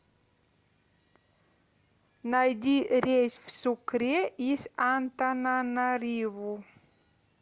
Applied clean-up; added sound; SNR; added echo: none; none; none; none.